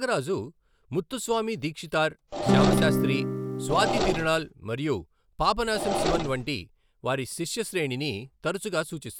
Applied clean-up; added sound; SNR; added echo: none; Acoustic guitar / Strum + Engine / Mechanisms; -3 dB; none.